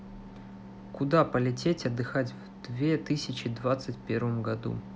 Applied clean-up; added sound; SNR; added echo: none; none; none; none.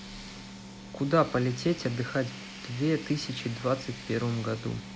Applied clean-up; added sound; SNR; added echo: none; Tools; 16 dB; none.